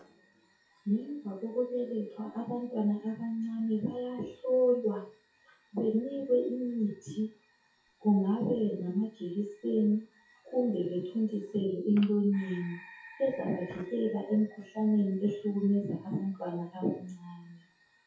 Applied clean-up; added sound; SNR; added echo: classical method WPE with log-MMSE.